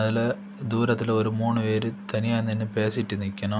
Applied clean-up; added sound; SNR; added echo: none; none; none; none.